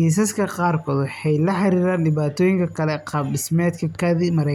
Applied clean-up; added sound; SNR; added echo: none; none; none; none.